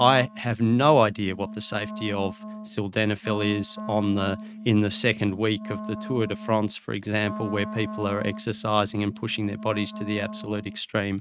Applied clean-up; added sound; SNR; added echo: neural mask model RNNoise.